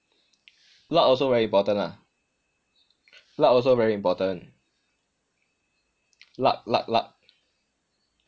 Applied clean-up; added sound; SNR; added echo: none; none; none; none.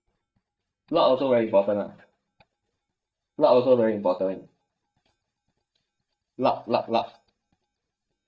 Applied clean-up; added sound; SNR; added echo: neural mask model DeepFilterNet 3.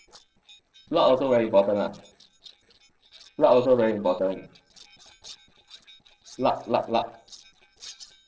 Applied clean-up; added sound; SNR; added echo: neural separator model SepFormer DNS4.